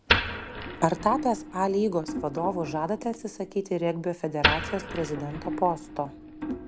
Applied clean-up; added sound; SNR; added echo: none; Wood; 3 dB; none.